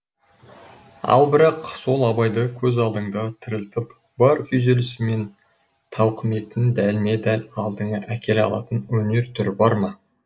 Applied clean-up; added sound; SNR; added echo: none; none; none; none.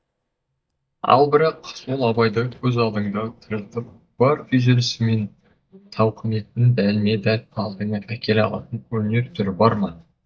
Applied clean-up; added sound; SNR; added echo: neural mask model DeepFilterNet 3.